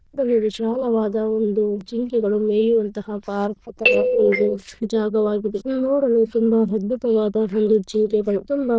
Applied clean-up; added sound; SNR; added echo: neural diffusion model UNIVERSE++.